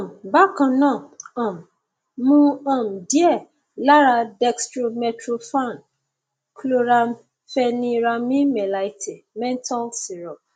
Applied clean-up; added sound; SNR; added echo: none; none; none; none.